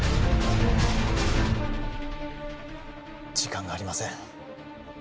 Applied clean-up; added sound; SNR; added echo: none; none; none; none.